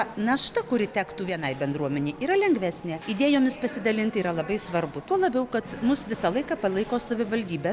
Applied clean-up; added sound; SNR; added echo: none; none; none; none.